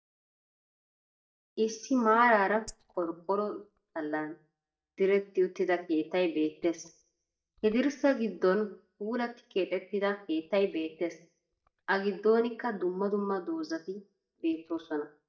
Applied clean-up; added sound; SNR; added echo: neural mask model DeepFilterNet 3.